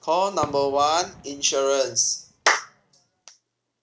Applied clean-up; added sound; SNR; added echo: none; Fireworks; 19 dB; none.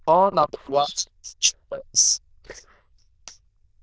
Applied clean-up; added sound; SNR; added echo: neural diffusion model UNIVERSE++.